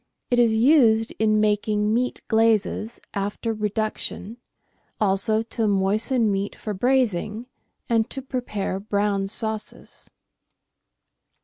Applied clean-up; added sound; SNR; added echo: none; none; none; none.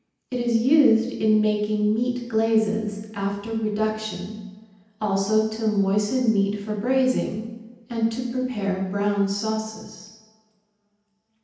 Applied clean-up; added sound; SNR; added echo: none; none; none; reverberation time 0.9 s.